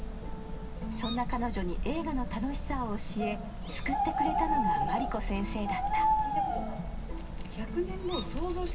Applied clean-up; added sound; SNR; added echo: none; Bird; -3 dB; reverberation time 0.2 s.